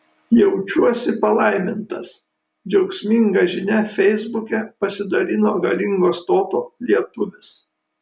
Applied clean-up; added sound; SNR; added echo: none; none; none; none.